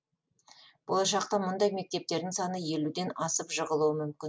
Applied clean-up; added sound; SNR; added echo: none; none; none; none.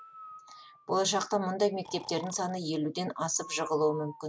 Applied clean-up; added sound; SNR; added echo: none; Breathing; 17 dB; none.